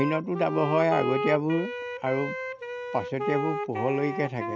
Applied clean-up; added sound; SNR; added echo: none; Wind instrument, woodwind instrument; 5 dB; none.